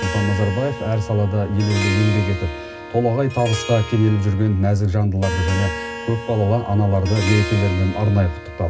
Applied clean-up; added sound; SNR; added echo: none; Harp; 11 dB; reverberation time 0.4 s.